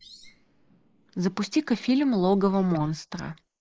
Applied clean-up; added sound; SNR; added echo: neural mask model Resemble Enhance denoiser.